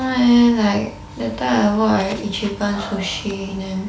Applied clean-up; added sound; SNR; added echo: none; none; none; none.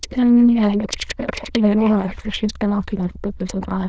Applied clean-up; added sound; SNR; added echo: neural diffusion model UNIVERSE++.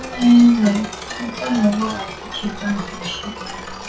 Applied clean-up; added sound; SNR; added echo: classical method log-MMSE.